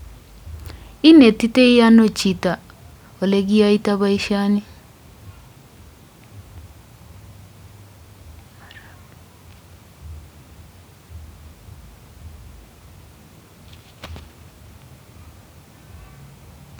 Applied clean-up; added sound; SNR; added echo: none; none; none; none.